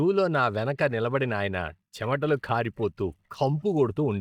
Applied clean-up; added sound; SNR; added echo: neural mask model DeepFilterNet 3.